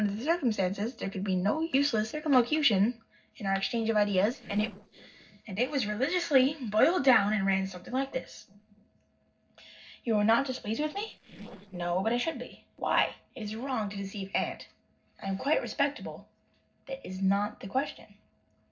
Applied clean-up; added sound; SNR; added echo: neural separator model SepFormer DNS4.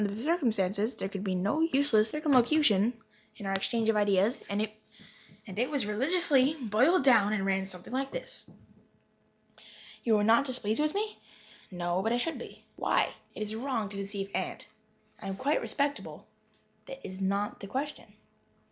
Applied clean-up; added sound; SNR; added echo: none; none; none; none.